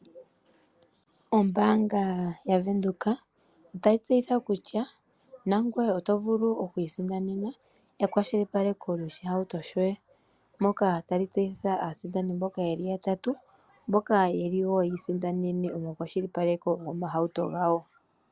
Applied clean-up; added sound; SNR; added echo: none; none; none; none.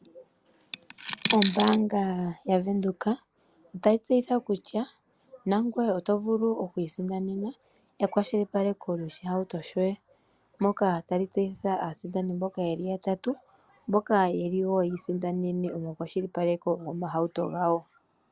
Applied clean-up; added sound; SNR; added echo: none; Coin (dropping); 5 dB; none.